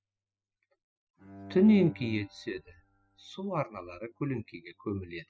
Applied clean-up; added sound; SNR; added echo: classical method spectral subtraction.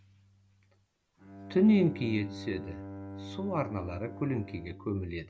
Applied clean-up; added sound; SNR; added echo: none; Bowed string instrument; 13 dB; none.